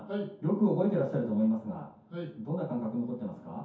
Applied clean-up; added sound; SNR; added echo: none; none; none; reverberation time 0.6 s.